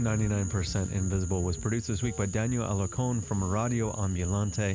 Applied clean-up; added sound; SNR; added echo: none; Frog; 14 dB; none.